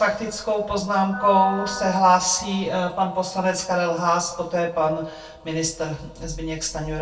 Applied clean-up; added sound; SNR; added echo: none; Wind instrument, woodwind instrument; 13 dB; reverberation time 0.2 s.